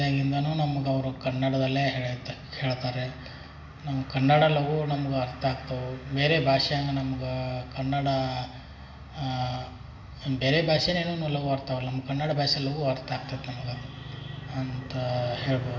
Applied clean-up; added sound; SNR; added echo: none; none; none; reverberation time 0.9 s.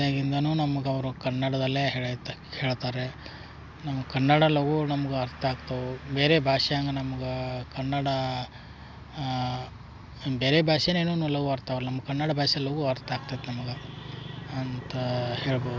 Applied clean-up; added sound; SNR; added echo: none; none; none; none.